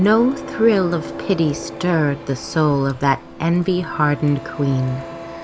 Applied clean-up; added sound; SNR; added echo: none; Printer; 13 dB; none.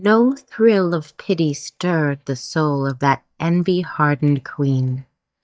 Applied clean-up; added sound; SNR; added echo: neural mask model DeepFilterNet 3.